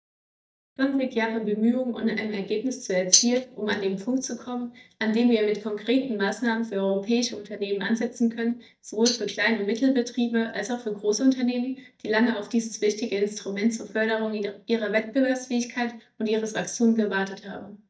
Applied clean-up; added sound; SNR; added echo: neural mask model DeepFilterNet 3.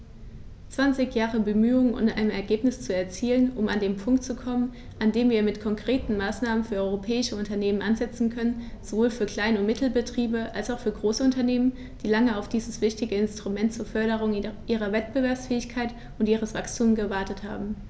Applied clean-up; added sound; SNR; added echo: none; none; none; none.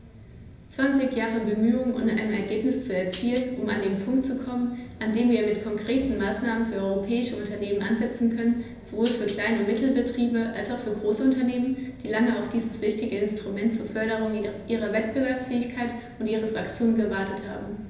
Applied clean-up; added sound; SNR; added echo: none; Tambourine; -2 dB; reverberation time 0.9 s.